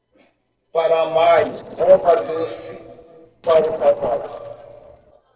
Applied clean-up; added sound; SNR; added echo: neural separator model SepFormer DNS4.